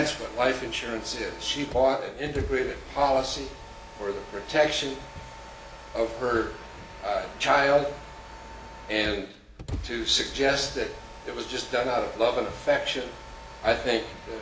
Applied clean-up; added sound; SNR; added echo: none; Mechanisms; 13 dB; reverberation time 0.7 s.